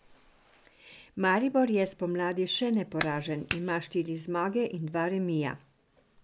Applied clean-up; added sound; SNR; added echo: none; Clapping; 7 dB; none.